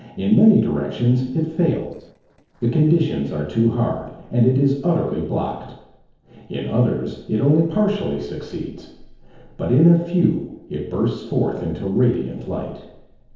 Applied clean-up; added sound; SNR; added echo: neural separator model SepFormer DNS4.